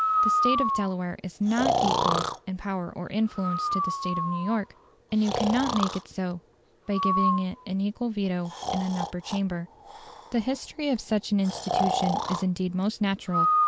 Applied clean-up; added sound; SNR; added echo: none; Breathing; 1 dB; none.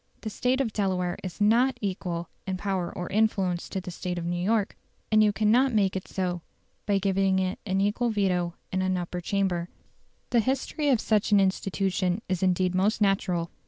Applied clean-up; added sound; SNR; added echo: none; none; none; none.